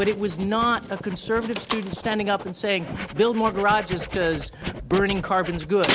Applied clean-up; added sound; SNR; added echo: none; Slam + Writing; 8 dB; none.